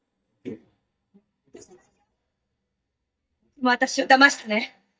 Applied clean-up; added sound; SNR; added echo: neural mask model DeepFilterNet 3.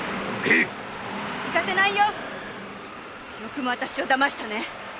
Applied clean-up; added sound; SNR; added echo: none; none; none; none.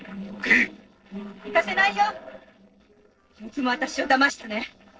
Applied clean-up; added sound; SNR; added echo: neural separator model SepFormer DNS4.